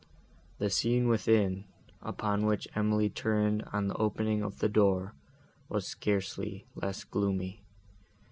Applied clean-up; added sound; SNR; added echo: none; none; none; none.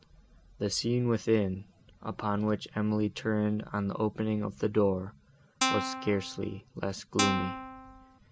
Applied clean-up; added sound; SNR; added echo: none; Guitar; 2 dB; none.